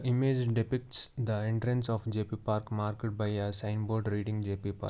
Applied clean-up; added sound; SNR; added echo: none; none; none; none.